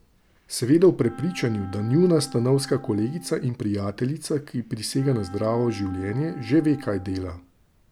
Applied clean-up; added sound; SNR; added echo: none; Wind instrument, woodwind instrument; 20 dB; none.